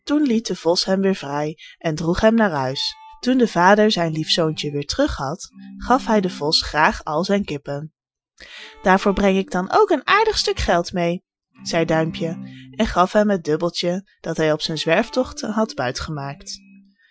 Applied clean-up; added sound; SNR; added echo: classical method Wiener filter.